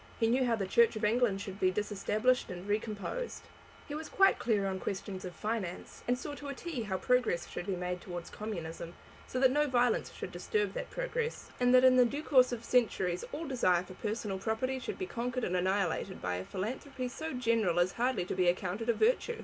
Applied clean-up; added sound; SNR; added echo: none; none; none; none.